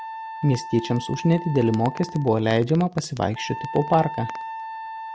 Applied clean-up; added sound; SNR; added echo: none; Wind instrument, woodwind instrument; 12 dB; none.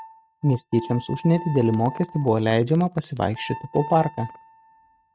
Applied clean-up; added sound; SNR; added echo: neural mask model RNNoise.